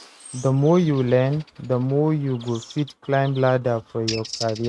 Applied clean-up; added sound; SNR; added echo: neural mask model RNNoise.